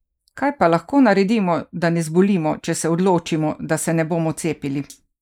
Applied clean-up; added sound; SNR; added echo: neural mask model Resemble Enhance denoiser.